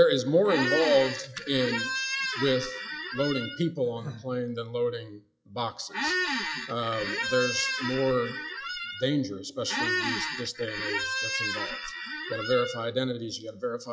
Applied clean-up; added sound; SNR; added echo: classical method log-MMSE.